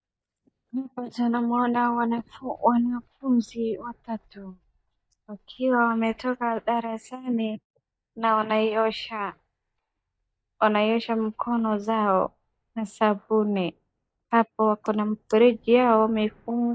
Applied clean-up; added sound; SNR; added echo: neural mask model DeepFilterNet 3.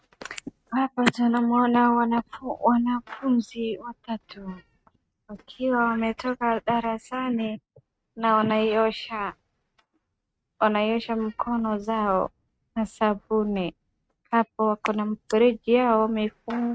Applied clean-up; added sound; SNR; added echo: neural mask model RNNoise.